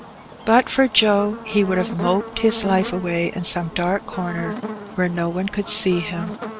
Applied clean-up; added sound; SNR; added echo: none; Buzz; 12 dB; none.